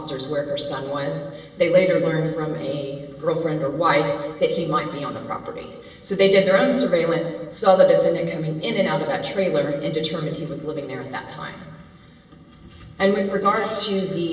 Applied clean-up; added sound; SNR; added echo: none; none; none; reverberation time 1.0 s.